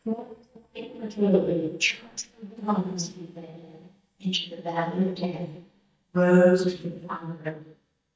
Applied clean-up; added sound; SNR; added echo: neural mask model DeepFilterNet 3.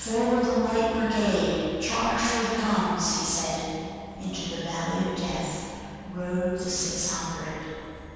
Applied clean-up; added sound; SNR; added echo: none; Bus; 15 dB; reverberation time 2.1 s.